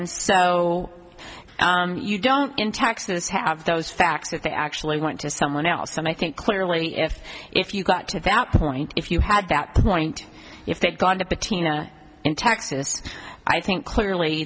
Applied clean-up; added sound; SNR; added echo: none; none; none; none.